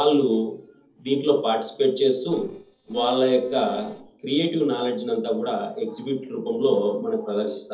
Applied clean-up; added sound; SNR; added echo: neural separator model SepFormer DNS4.